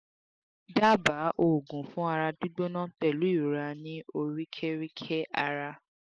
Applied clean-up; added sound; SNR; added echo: none; none; none; none.